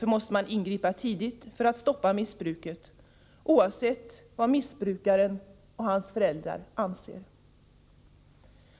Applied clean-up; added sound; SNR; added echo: none; none; none; none.